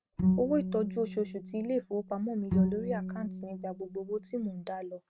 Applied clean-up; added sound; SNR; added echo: neural mask model RNNoise.